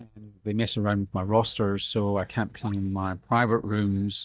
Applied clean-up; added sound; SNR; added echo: neural mask model DeepFilterNet 3.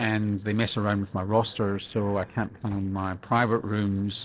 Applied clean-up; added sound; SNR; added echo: neural separator model SepFormer DNS4.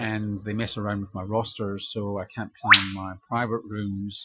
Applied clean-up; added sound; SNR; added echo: classical method Wiener filter.